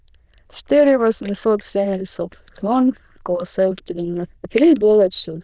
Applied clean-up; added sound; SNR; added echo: neural diffusion model UNIVERSE++.